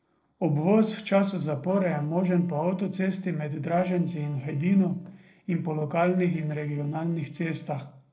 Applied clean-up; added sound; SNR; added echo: neural separator model SepFormer DNS4.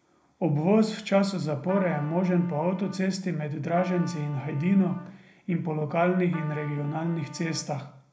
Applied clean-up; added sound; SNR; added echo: none; Trumpet; 19 dB; reverberation time 0.2 s.